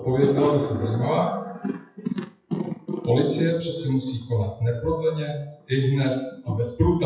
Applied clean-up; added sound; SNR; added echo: classical method WPE with log-MMSE.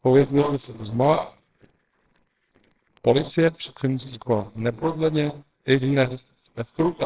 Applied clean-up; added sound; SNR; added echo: neural separator model SepFormer WHAMR!.